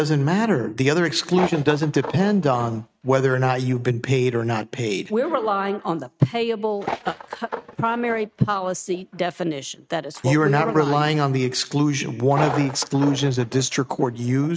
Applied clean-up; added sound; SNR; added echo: neural mask model RNNoise.